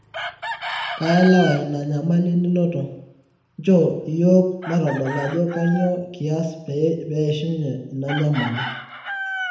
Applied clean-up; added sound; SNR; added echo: none; Chicken, rooster; 12 dB; reverberation time 0.7 s.